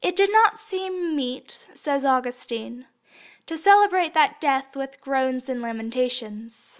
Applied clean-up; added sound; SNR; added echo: none; none; none; none.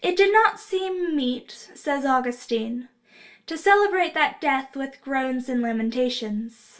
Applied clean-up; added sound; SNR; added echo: none; none; none; reverberation time 0.2 s.